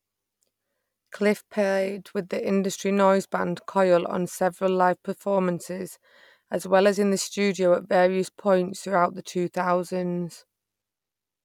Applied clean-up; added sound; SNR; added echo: none; none; none; none.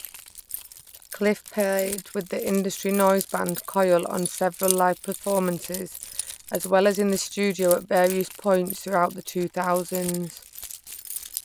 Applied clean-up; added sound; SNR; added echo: none; Keys jangling; 12 dB; none.